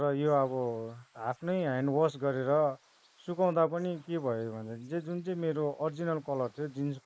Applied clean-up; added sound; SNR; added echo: neural mask model Resemble Enhance denoiser.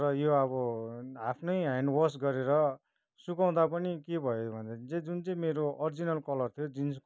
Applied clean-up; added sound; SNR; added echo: none; none; none; none.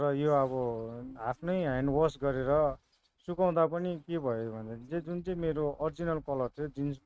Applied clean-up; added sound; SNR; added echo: neural mask model RNNoise.